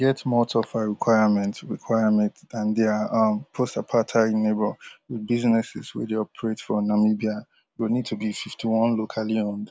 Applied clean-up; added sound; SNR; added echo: none; none; none; none.